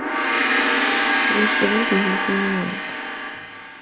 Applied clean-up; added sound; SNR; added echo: none; Gong; -5 dB; reverberation time 1.3 s.